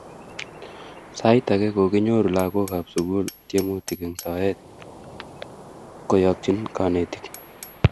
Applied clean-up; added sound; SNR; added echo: none; Waves, surf + Hammer; 18 dB; none.